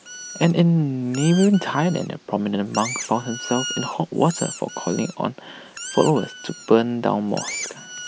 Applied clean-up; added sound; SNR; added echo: none; Squeak; 13 dB; none.